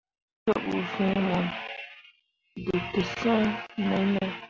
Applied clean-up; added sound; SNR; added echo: none; none; none; none.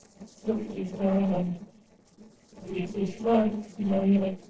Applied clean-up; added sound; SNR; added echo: neural separator model SepFormer DNS4.